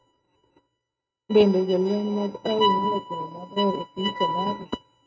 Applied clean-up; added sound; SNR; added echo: neural mask model RNNoise.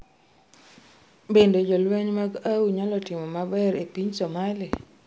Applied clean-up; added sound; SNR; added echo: none; none; none; none.